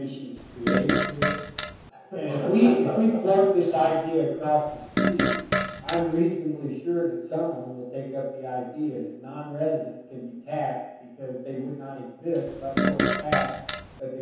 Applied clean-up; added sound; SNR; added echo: none; Fart; -2 dB; reverberation time 0.9 s.